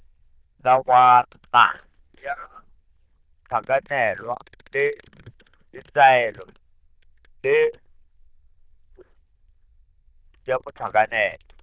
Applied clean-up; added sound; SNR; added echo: neural diffusion model UNIVERSE++.